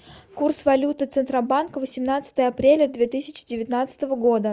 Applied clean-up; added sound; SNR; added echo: none; none; none; none.